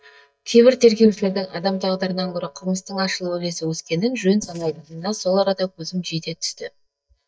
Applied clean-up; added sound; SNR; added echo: neural mask model DeepFilterNet 3.